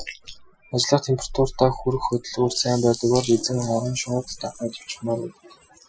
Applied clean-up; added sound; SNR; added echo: classical method Wiener filter.